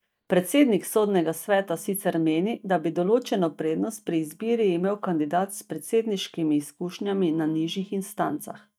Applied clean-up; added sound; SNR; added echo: neural mask model DeepFilterNet 3.